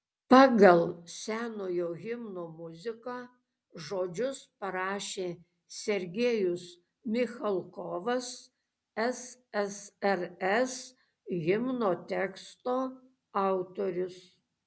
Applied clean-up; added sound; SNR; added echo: none; none; none; none.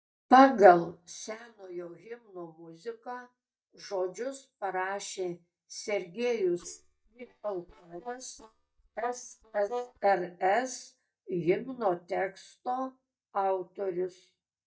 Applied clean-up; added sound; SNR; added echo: neural mask model DeepFilterNet 3.